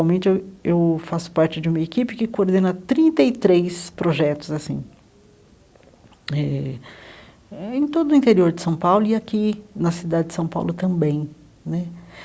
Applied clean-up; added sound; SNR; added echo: none; none; none; none.